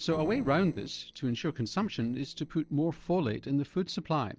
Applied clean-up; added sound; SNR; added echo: neural separator model SepFormer DNS4.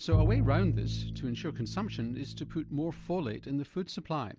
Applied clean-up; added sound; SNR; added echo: none; Bowed string instrument; -2 dB; none.